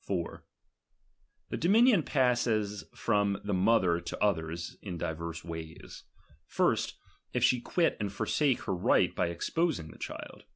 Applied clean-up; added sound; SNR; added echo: none; none; none; none.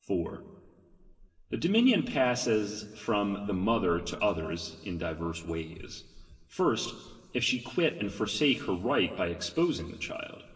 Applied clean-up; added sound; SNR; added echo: none; none; none; reverberation time 2.3 s.